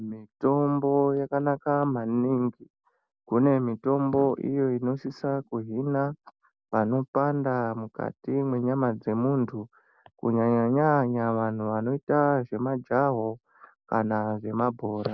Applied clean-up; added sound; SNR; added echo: none; none; none; none.